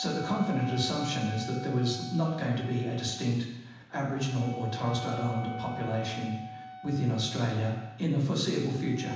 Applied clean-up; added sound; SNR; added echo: none; Wind instrument, woodwind instrument; 12 dB; reverberation time 1.1 s.